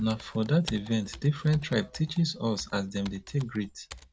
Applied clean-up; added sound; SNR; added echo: none; Computer keyboard; 18 dB; none.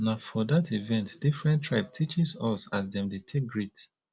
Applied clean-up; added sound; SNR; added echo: none; none; none; none.